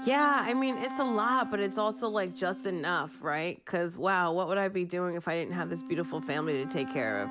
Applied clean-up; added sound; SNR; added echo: none; Wind instrument, woodwind instrument; 11 dB; none.